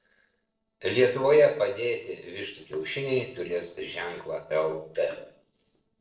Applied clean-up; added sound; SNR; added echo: neural separator model SepFormer DNS4.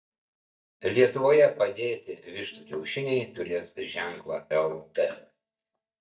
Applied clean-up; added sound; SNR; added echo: neural mask model DeepFilterNet 3.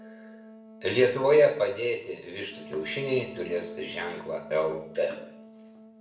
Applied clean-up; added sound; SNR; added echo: none; Wind instrument, woodwind instrument; 19 dB; reverberation time 0.6 s.